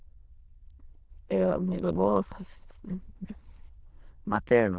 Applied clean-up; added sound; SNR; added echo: neural diffusion model UNIVERSE++.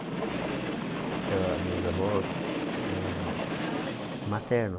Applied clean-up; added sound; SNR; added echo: none; Train; -1 dB; none.